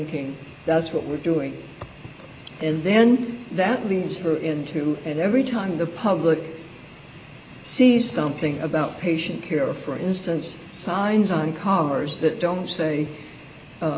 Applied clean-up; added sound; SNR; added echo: none; none; none; none.